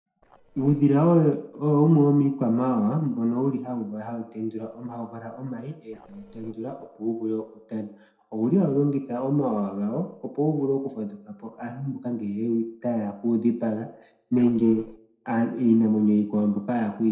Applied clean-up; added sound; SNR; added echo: neural separator model SepFormer DNS4.